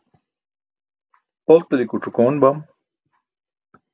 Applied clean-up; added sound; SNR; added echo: none; none; none; none.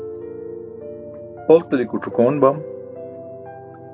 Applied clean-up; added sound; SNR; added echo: none; Piano; 12 dB; none.